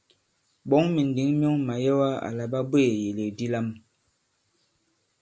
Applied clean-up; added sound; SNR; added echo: none; none; none; none.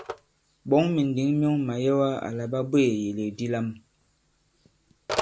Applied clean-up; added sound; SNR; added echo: none; Telephone; 14 dB; none.